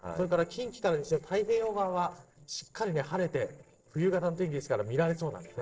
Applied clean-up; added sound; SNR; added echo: neural separator model SepFormer DNS4.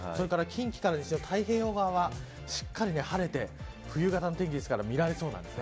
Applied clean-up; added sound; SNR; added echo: none; none; none; none.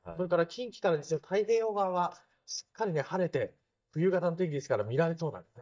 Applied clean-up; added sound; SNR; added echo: neural mask model DeepFilterNet 3.